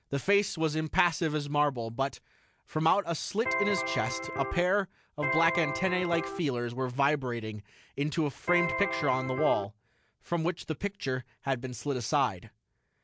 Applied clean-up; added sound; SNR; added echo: none; Electric guitar; 2 dB; none.